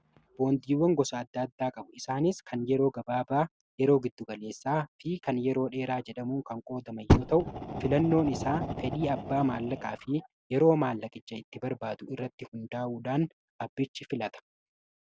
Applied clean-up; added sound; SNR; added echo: none; Fire; 1 dB; none.